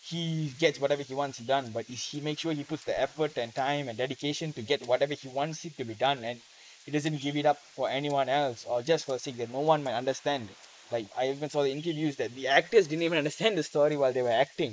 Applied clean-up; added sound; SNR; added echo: neural mask model Resemble Enhance denoiser.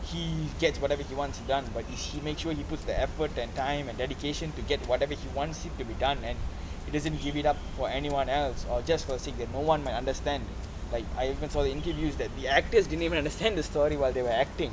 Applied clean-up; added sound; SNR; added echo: none; none; none; none.